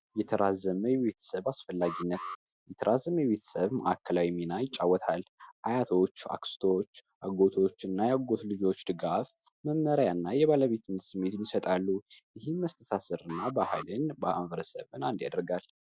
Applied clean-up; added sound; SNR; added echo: none; Alarm; 15 dB; none.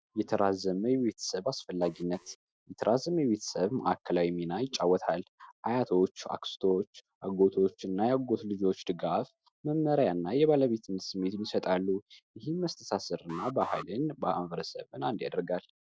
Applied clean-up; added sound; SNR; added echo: neural separator model SepFormer DNS4.